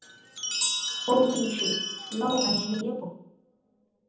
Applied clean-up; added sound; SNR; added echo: none; Chime; 1 dB; reverberation time 0.8 s.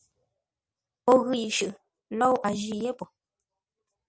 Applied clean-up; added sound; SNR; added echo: none; none; none; none.